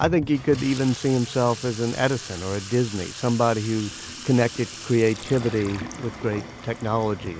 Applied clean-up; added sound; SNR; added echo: none; Sink (filling or washing) / Water tap, faucet; 13 dB; none.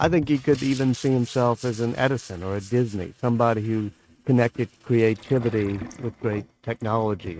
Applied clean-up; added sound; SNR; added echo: neural mask model RNNoise.